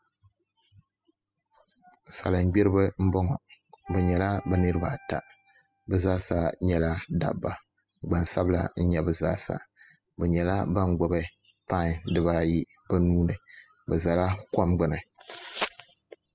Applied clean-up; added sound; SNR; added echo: classical method spectral subtraction.